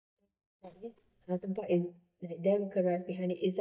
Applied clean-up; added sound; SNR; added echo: neural mask model DeepFilterNet 3.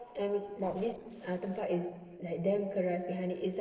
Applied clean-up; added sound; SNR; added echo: neural separator model SepFormer DNS4.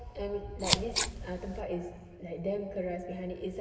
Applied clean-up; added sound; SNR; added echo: none; Scissors; -3 dB; reverberation time 2.3 s.